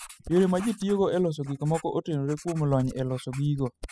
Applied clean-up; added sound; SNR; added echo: classical method spectral subtraction.